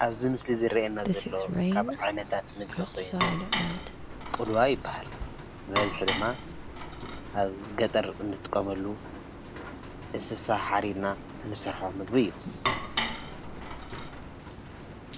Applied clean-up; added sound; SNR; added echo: none; Dishes, pots, and pans + Rain; 3 dB; none.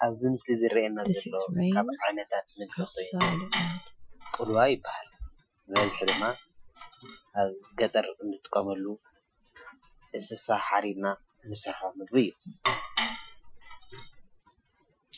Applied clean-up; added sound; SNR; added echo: classical method Wiener filter.